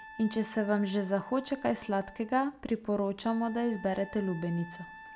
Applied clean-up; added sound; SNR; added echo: none; Wind instrument, woodwind instrument; 18 dB; none.